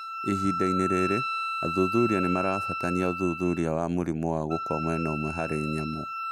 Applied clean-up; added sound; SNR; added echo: none; Wind instrument, woodwind instrument; 4 dB; none.